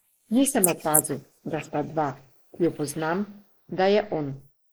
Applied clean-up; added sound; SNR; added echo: neural mask model Resemble Enhance denoiser.